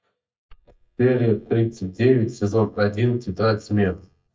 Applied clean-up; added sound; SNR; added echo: neural mask model DeepFilterNet 3.